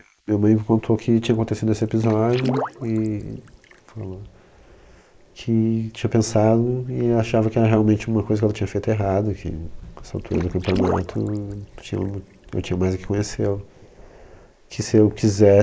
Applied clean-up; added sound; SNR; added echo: neural mask model Resemble Enhance denoiser.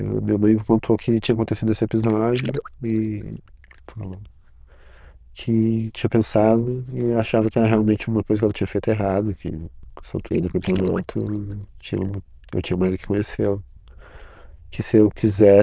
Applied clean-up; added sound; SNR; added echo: neural diffusion model UNIVERSE++.